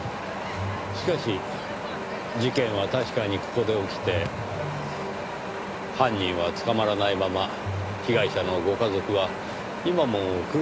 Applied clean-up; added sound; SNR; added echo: none; Wind; 6 dB; none.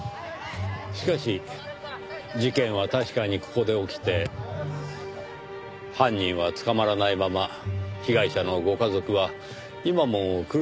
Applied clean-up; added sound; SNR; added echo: none; none; none; none.